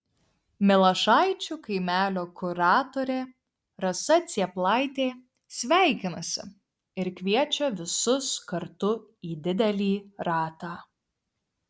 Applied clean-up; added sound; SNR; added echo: none; none; none; none.